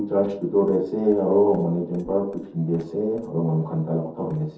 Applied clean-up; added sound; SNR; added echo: neural separator model SepFormer DNS4.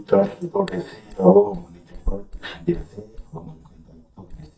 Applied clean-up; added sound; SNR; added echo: neural mask model DeepFilterNet 3.